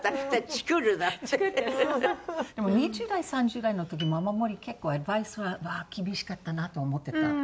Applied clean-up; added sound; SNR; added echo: none; Piano; 20 dB; none.